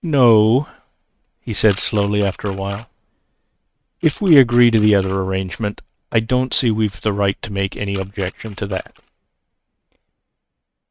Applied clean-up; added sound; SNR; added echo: neural mask model RNNoise.